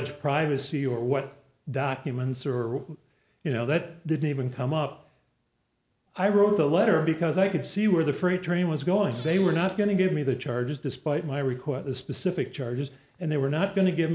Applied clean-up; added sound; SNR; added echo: none; Squeak / Cupboard open or close; 19 dB; none.